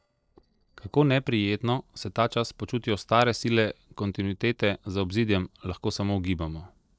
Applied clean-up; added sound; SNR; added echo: neural separator model SepFormer DNS4.